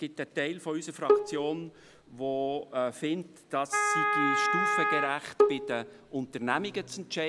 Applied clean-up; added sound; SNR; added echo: none; Wind instrument, woodwind instrument + Bowed string instrument; -3 dB; none.